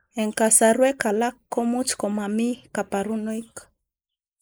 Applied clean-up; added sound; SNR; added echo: neural mask model Resemble Enhance denoiser.